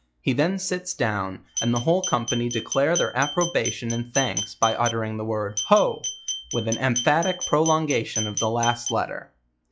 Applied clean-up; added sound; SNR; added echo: classical method log-MMSE.